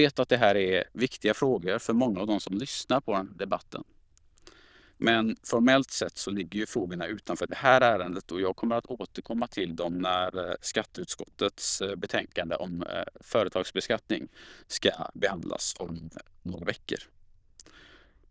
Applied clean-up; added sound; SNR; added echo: neural diffusion model UNIVERSE++.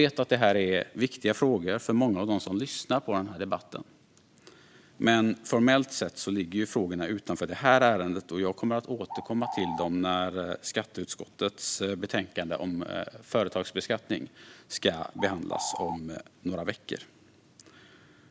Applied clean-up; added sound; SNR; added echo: none; Bird; 7 dB; none.